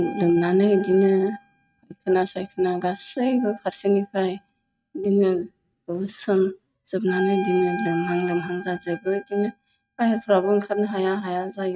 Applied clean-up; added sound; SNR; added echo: neural mask model RNNoise.